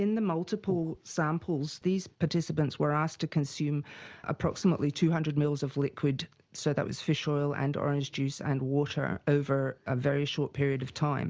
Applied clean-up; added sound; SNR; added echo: none; Breathing; 11 dB; none.